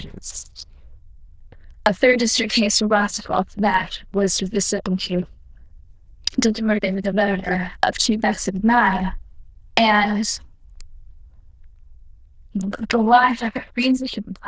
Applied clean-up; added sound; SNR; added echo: neural diffusion model UNIVERSE++.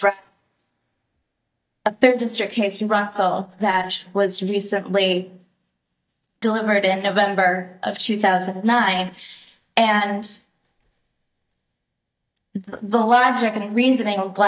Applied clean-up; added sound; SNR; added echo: neural mask model DeepFilterNet 3.